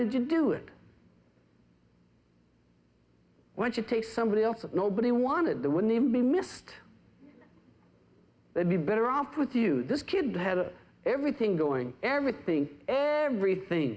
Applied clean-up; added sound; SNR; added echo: none; none; none; none.